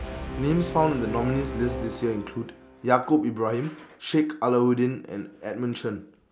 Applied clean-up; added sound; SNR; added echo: none; Brass instrument; 11 dB; none.